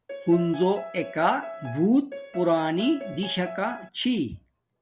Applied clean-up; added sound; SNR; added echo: none; Piano; 13 dB; none.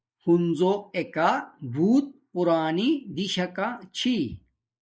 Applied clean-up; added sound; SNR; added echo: neural mask model Resemble Enhance denoiser.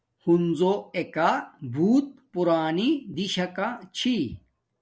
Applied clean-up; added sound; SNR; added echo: none; none; none; none.